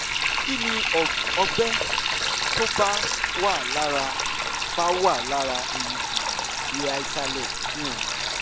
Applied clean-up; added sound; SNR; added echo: none; Sink (filling or washing); -2 dB; none.